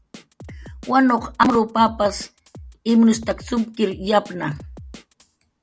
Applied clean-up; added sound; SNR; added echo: none; Drum kit; 20 dB; none.